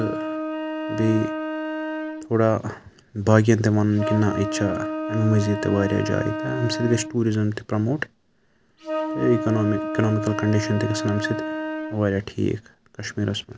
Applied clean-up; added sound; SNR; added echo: none; Wind instrument, woodwind instrument; 6 dB; none.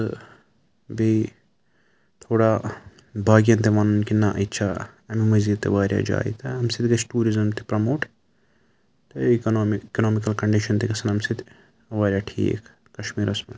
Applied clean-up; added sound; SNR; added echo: none; none; none; none.